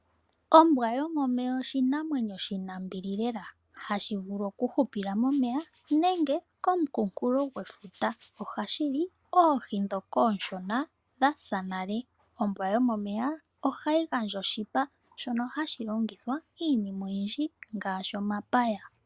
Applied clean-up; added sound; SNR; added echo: none; Rattle (instrument); 18 dB; none.